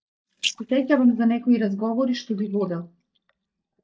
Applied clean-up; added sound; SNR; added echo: neural mask model DeepFilterNet 3.